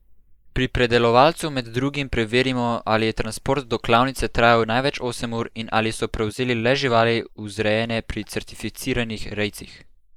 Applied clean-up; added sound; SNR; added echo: neural mask model Resemble Enhance denoiser.